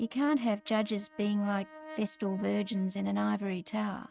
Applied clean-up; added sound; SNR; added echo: neural mask model RNNoise.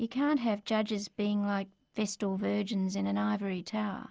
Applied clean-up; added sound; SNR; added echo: none; none; none; none.